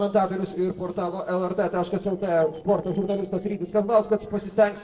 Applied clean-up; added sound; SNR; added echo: neural separator model SepFormer DNS4.